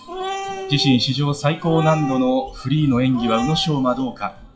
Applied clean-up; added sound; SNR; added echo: classical method WPE with log-MMSE.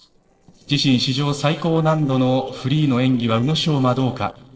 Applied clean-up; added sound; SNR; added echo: neural separator model SepFormer DNS4.